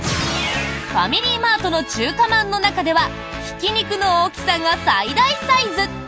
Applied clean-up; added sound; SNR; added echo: none; none; none; none.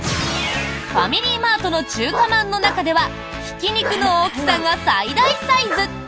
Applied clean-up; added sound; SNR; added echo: none; Bark + Cough; 10 dB; none.